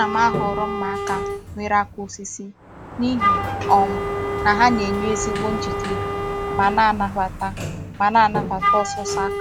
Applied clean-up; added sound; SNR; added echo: none; Sliding door + Wind instrument, woodwind instrument; 3 dB; none.